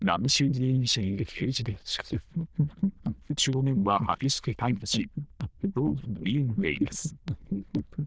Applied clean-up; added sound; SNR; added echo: neural diffusion model UNIVERSE++.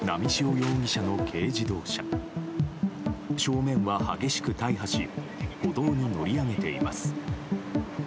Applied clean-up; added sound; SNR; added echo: none; none; none; none.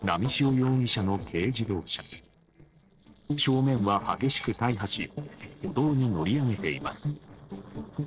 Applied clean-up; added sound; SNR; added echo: neural separator model SepFormer DNS4.